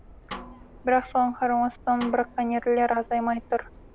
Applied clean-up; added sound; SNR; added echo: none; Snare drum + Subway, metro, underground; 18 dB; none.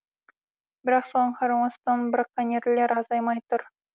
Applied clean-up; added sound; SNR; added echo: none; none; none; none.